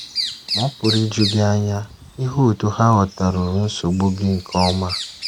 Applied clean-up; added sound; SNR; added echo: none; Bird vocalization, bird call, bird song; 10 dB; none.